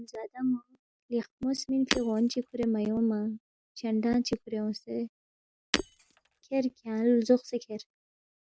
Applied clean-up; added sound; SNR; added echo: none; Shatter; 7 dB; none.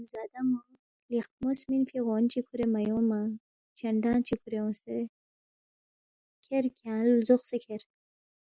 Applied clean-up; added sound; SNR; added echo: none; none; none; none.